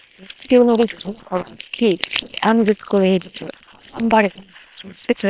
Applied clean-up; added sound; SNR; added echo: neural separator model SepFormer WHAM!.